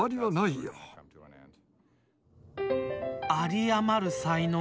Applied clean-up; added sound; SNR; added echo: none; none; none; none.